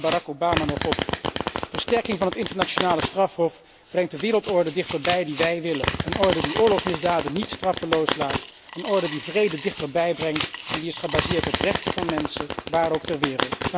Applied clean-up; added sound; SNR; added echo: none; Coin (dropping) / Glass + Domestic sounds, home sounds; 4 dB; none.